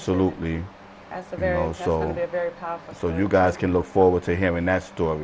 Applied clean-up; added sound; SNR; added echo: none; none; none; none.